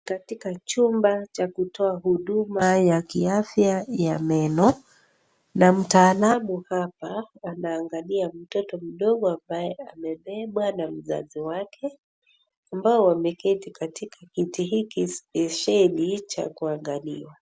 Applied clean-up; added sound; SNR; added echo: none; none; none; none.